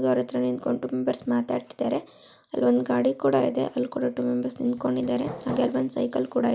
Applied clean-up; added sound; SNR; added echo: none; Hammer; 12 dB; none.